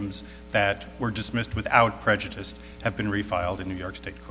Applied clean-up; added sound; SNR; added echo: none; none; none; none.